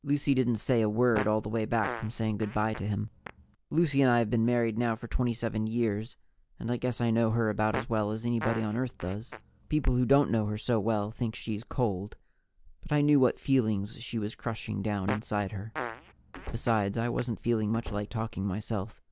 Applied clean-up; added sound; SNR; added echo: none; Fart + Slam; 14 dB; none.